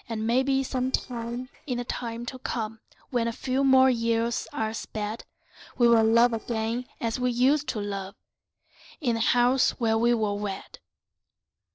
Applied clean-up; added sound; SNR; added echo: neural separator model SepFormer DNS4.